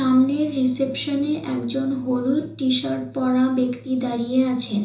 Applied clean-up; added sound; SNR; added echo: none; Electric guitar / Strum; 20 dB; reverberation time 0.6 s.